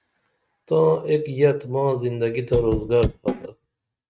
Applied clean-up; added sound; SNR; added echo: neural mask model RNNoise.